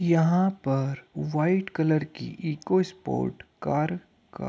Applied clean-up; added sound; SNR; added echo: none; none; none; none.